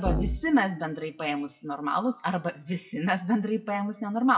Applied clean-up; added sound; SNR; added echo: classical method WPE with log-MMSE.